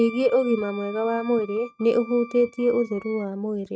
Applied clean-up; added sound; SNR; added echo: neural mask model RNNoise.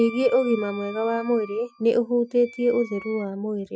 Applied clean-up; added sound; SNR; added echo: classical method Wiener filter.